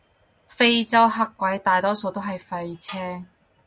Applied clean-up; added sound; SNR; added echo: none; Tools; 19 dB; none.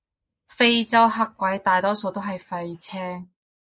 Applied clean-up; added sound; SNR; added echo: neural mask model Resemble Enhance denoiser.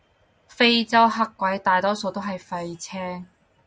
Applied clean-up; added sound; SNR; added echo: none; none; none; none.